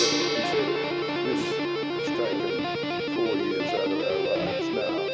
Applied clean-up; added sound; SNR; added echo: none; Gong + Guitar; -5 dB; none.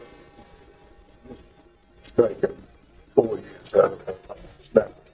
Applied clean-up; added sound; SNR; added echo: neural mask model DeepFilterNet 3.